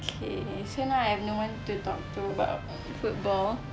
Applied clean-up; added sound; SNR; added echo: none; Trumpet; 20 dB; none.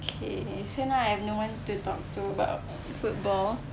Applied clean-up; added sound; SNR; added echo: none; none; none; none.